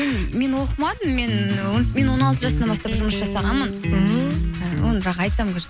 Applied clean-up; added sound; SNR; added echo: none; Electric guitar; 3 dB; none.